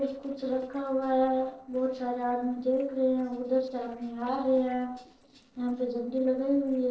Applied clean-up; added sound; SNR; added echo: neural separator model SepFormer DNS4.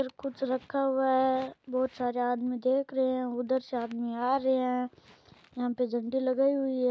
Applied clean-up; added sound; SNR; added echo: none; none; none; none.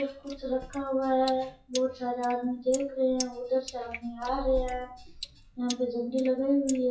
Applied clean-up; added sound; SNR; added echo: classical method WPE with log-MMSE.